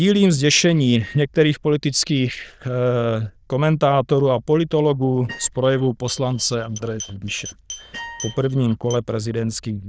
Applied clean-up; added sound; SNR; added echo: neural diffusion model UNIVERSE++.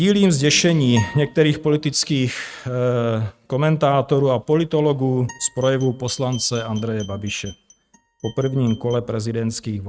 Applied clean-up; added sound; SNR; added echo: neural mask model RNNoise.